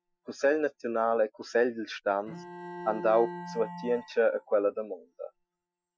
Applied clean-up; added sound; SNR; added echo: classical method Wiener filter.